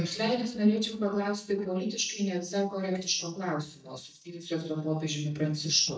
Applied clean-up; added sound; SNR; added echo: neural mask model DeepFilterNet 3.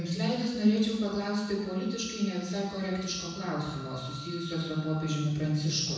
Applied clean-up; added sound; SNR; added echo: none; Wind instrument, woodwind instrument; 20 dB; reverberation time 1.1 s.